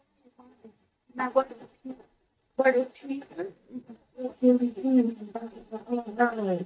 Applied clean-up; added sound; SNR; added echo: neural mask model DeepFilterNet 3.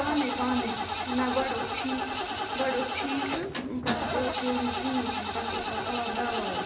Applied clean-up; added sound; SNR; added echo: none; Engine starting / Car; -1 dB; reverberation time 1.0 s.